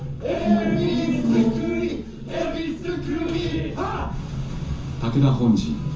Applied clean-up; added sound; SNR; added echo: none; Gull, seagull; 16 dB; reverberation time 0.9 s.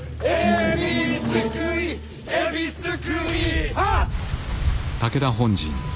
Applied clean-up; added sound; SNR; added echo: none; none; none; none.